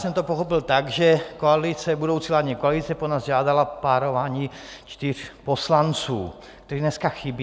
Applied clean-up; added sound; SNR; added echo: none; none; none; none.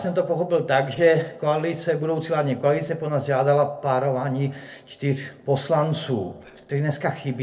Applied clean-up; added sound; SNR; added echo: neural separator model SepFormer DNS4.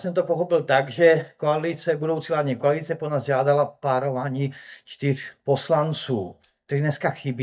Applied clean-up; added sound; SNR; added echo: neural mask model DeepFilterNet 3.